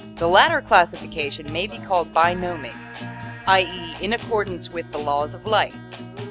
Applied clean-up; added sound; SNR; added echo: none; Guitar; 13 dB; none.